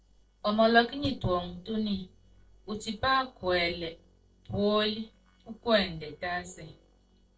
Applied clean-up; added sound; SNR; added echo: neural separator model SepFormer DNS4.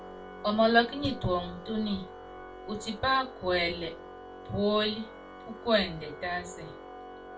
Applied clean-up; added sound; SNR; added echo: none; Organ; 14 dB; reverberation time 0.2 s.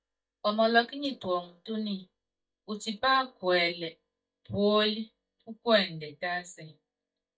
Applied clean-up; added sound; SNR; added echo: neural mask model DeepFilterNet 3.